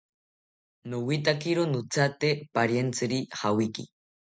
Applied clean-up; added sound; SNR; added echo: none; none; none; none.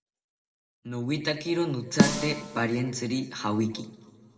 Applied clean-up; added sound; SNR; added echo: none; Snare drum; -1 dB; reverberation time 1.4 s.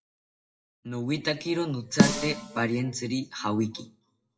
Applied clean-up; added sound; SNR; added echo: classical method WPE with log-MMSE.